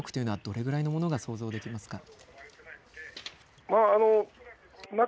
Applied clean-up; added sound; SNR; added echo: none; none; none; none.